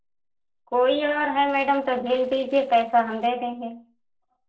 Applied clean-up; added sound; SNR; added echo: neural separator model SepFormer DNS4.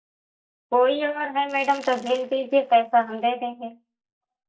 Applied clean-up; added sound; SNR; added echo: neural mask model DeepFilterNet 3.